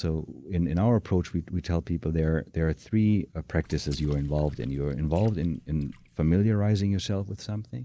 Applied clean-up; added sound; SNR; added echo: neural mask model Resemble Enhance denoiser.